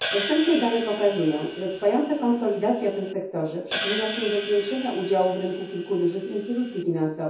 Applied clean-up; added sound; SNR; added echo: none; Hi-hat; 10 dB; reverberation time 0.6 s.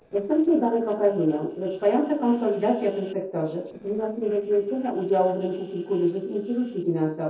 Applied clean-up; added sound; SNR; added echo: neural separator model SepFormer DNS4.